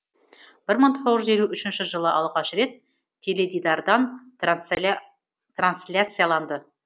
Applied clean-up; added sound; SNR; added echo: none; none; none; none.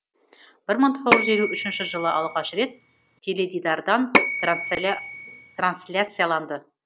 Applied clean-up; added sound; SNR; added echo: none; Bell / Telephone; 2 dB; none.